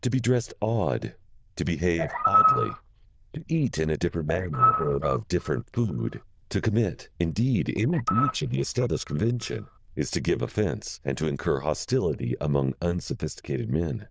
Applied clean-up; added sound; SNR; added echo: neural diffusion model UNIVERSE++.